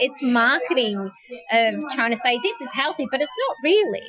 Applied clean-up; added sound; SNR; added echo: classical method Wiener filter.